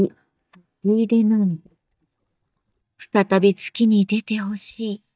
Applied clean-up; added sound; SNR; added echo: neural mask model DeepFilterNet 3.